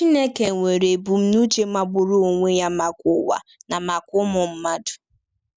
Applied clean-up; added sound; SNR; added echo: none; none; none; none.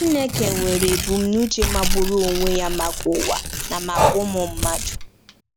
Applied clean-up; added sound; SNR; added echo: none; Tearing + Breathing; 1 dB; none.